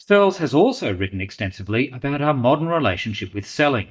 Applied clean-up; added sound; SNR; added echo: neural mask model DeepFilterNet 3.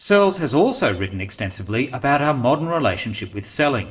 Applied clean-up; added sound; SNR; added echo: neural separator model SepFormer DNS4.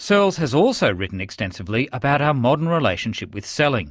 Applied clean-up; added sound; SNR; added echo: none; none; none; none.